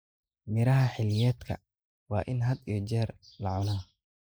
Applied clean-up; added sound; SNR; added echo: neural mask model Resemble Enhance denoiser.